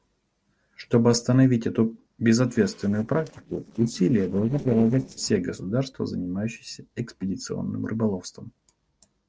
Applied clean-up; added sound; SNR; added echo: neural separator model SepFormer DNS4.